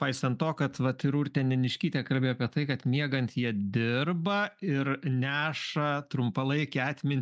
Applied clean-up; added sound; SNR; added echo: none; none; none; none.